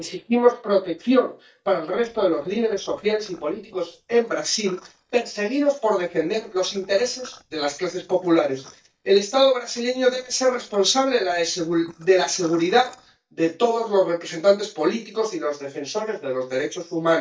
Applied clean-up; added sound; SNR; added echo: neural mask model DeepFilterNet 3.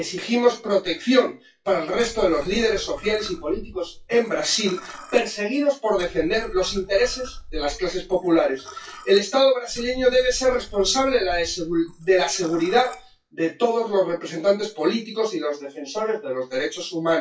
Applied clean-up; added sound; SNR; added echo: classical method WPE with log-MMSE.